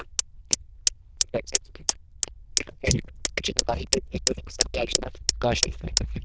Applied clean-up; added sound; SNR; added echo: neural diffusion model UNIVERSE++.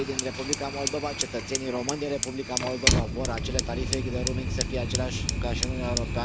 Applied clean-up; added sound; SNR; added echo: none; Fire; -3 dB; none.